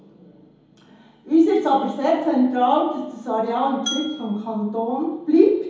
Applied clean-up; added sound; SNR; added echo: none; Glass; 13 dB; reverberation time 2.0 s.